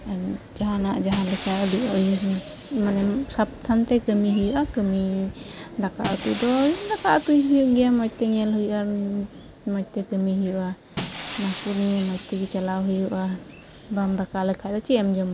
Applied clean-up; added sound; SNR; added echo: none; Shatter; 14 dB; none.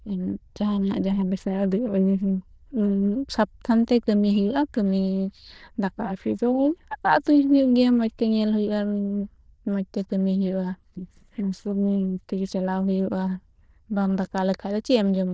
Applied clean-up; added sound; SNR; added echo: neural diffusion model UNIVERSE++.